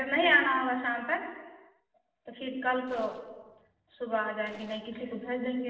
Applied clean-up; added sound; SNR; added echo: neural separator model SepFormer DNS4.